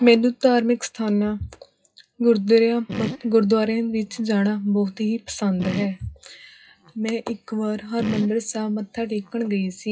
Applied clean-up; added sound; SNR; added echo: classical method WPE with log-MMSE.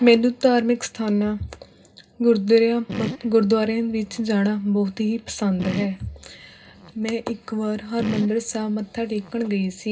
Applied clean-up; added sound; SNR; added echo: none; Fart; 14 dB; reverberation time 0.2 s.